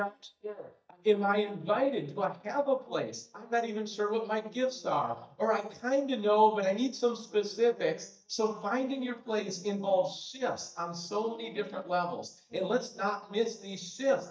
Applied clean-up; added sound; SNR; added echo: neural mask model DeepFilterNet 3.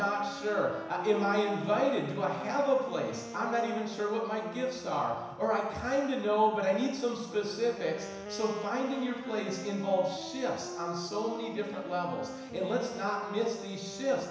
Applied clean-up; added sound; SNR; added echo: none; Wind instrument, woodwind instrument; 12 dB; reverberation time 1.0 s.